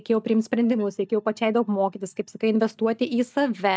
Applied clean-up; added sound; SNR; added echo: neural mask model DeepFilterNet 3.